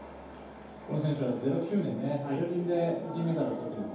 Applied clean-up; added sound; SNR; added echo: none; none; none; reverberation time 0.9 s.